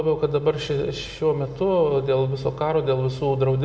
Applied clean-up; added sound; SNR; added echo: none; none; none; reverberation time 0.6 s.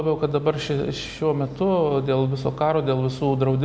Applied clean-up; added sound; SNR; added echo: none; none; none; none.